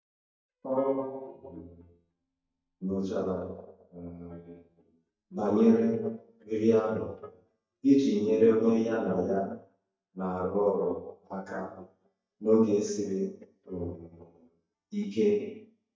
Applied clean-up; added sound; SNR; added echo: neural mask model DeepFilterNet 3.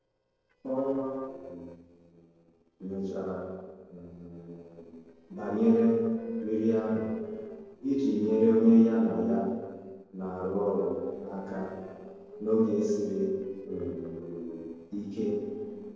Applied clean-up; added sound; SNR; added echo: neural separator model SepFormer DNS4.